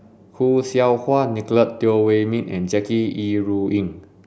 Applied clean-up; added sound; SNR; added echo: none; none; none; none.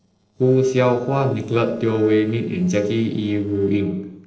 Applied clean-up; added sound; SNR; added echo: neural separator model SepFormer DNS4.